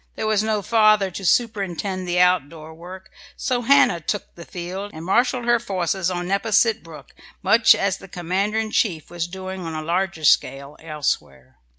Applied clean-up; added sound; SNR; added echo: none; none; none; none.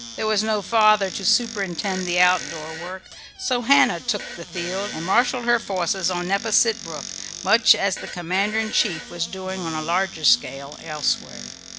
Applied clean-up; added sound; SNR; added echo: none; Fart + Squeak / Cupboard open or close; 12 dB; none.